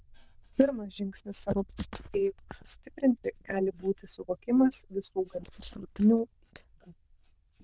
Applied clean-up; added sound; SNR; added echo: neural diffusion model UNIVERSE++.